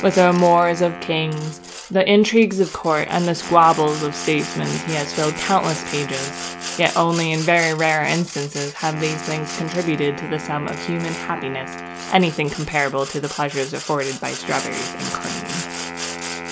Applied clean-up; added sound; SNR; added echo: none; Sawing + Wind instrument, woodwind instrument; 10 dB; none.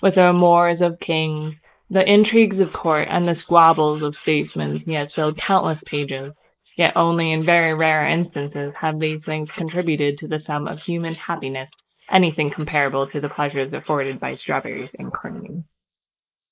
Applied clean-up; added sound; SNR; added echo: neural mask model Resemble Enhance denoiser.